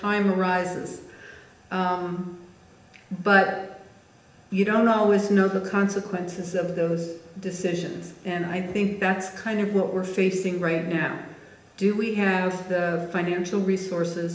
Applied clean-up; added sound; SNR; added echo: none; none; none; reverberation time 0.8 s.